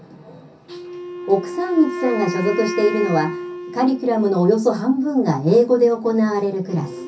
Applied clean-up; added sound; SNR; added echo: none; Wind instrument, woodwind instrument; 11 dB; reverberation time 0.3 s.